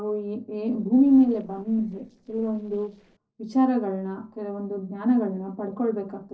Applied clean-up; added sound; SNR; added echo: neural separator model SepFormer DNS4.